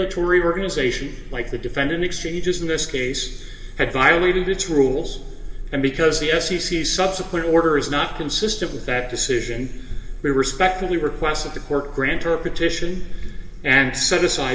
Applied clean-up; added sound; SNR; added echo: none; none; none; reverberation time 2.2 s.